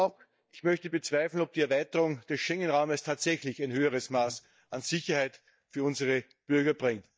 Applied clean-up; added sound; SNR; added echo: neural mask model DeepFilterNet 3.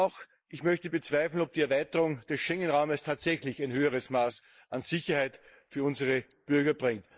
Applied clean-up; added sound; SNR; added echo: neural mask model Resemble Enhance denoiser.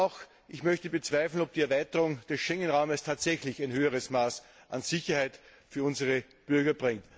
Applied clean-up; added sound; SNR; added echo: none; none; none; none.